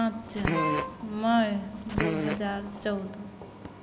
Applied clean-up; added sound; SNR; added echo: none; Wind instrument, woodwind instrument + Fart; 1 dB; none.